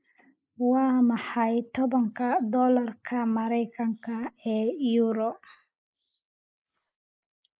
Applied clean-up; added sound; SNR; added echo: neural mask model Resemble Enhance denoiser.